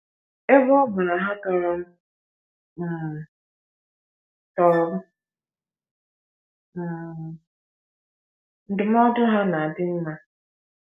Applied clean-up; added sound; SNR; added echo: none; Wind instrument, woodwind instrument; 19 dB; none.